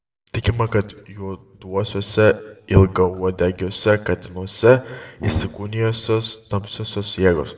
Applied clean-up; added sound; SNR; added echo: none; Brass instrument; 13 dB; reverberation time 0.8 s.